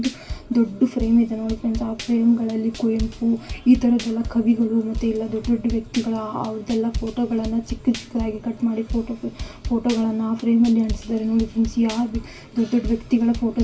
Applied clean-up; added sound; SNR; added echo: none; Drum / Drum kit; 12 dB; reverberation time 0.2 s.